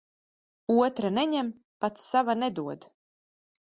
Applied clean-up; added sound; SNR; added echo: none; none; none; none.